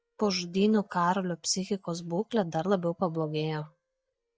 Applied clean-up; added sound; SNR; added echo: neural mask model DeepFilterNet 3.